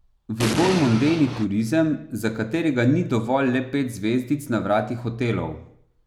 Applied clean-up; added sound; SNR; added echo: none; Explosion; 5 dB; none.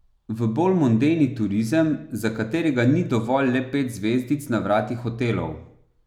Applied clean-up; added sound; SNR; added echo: none; none; none; none.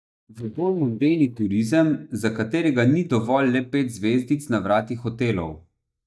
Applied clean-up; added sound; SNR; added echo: neural mask model DeepFilterNet 3.